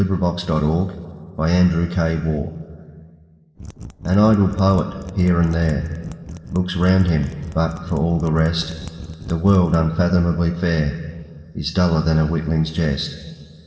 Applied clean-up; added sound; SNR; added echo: neural separator model SepFormer DNS4.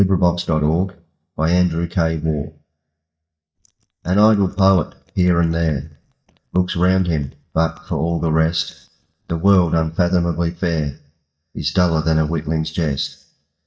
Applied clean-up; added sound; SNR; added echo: neural mask model DeepFilterNet 3.